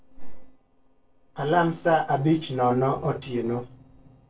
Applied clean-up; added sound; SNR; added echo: neural separator model SepFormer DNS4.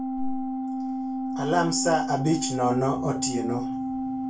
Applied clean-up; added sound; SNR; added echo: none; Organ; 2 dB; reverberation time 0.3 s.